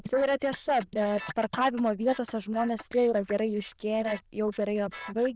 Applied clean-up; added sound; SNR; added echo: neural diffusion model UNIVERSE++.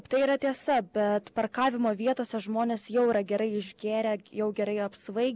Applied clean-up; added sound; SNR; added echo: none; none; none; none.